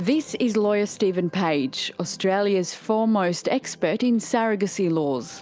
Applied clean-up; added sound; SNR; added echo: none; none; none; none.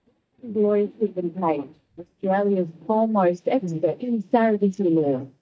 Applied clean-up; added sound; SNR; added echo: neural mask model DeepFilterNet 3.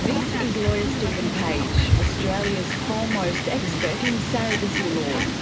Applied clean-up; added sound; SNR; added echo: none; Fowl; -4 dB; reverberation time 0.2 s.